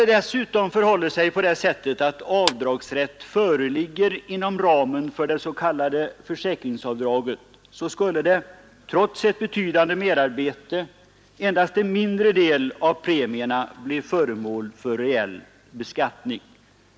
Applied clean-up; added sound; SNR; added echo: none; Clapping; 10 dB; none.